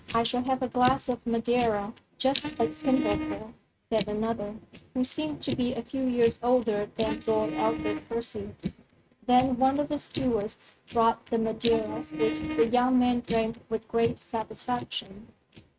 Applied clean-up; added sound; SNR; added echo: neural mask model RNNoise.